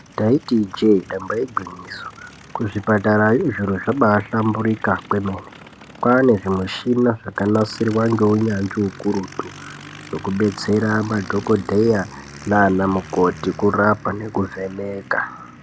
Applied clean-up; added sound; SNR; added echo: none; Aircraft; 20 dB; none.